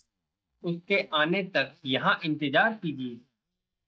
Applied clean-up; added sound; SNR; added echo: neural mask model DeepFilterNet 3.